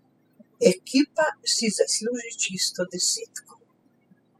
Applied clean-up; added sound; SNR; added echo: classical method spectral subtraction.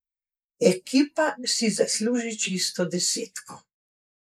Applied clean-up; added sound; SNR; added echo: neural mask model Resemble Enhance denoiser.